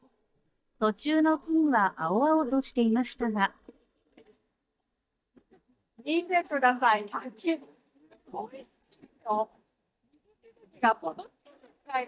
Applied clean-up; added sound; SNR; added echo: neural mask model DeepFilterNet 3.